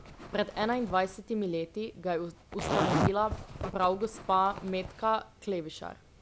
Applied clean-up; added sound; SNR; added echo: none; Zipper (clothing); 5 dB; none.